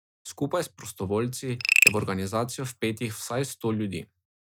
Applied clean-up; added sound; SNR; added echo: none; Frog; -3 dB; none.